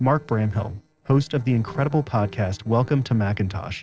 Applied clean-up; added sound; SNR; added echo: neural separator model SepFormer DNS4.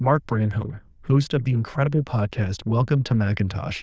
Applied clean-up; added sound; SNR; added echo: neural diffusion model UNIVERSE++.